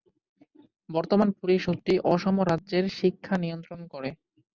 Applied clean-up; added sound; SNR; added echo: none; none; none; none.